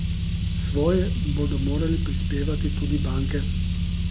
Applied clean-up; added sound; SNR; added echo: none; Car; -4 dB; none.